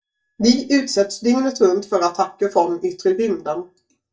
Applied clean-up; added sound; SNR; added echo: neural mask model DeepFilterNet 3.